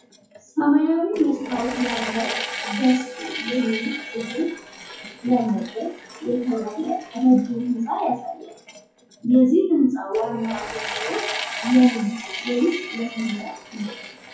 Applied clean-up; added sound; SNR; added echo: classical method WPE with log-MMSE.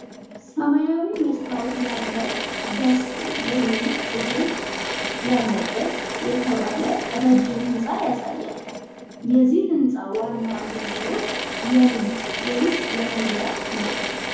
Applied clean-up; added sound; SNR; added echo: none; Drill / Mechanisms; 6 dB; reverberation time 2.0 s.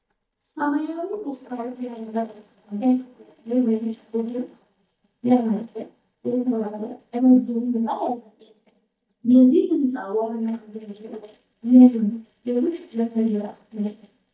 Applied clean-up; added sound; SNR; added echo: neural mask model DeepFilterNet 3.